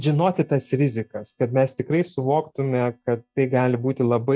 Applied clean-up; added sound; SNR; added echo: neural mask model DeepFilterNet 3.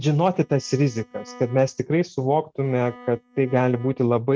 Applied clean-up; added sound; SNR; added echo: neural mask model RNNoise.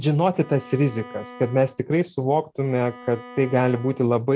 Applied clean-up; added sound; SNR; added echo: none; Bowed string instrument; 20 dB; none.